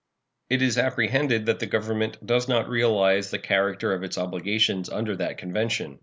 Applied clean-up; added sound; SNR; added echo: none; none; none; none.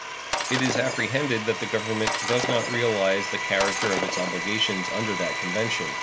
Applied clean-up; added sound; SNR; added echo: none; Domestic sounds, home sounds + Shatter; 2 dB; none.